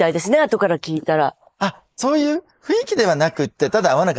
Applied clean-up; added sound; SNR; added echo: neural mask model Resemble Enhance denoiser.